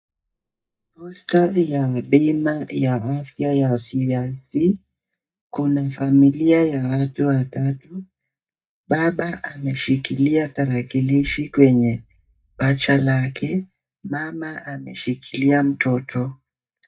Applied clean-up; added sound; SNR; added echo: neural mask model DeepFilterNet 3.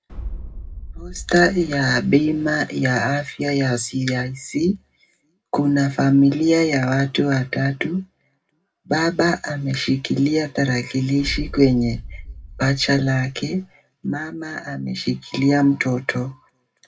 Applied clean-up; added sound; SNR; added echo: none; Boom; 13 dB; reverberation time 0.2 s.